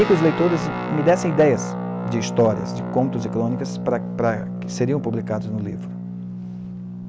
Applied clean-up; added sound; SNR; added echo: none; Guitar; 5 dB; none.